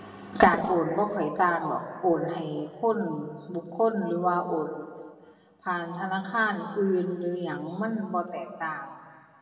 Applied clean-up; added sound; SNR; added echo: none; none; none; reverberation time 1.6 s.